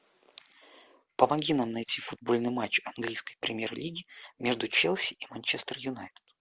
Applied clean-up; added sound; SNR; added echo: none; none; none; none.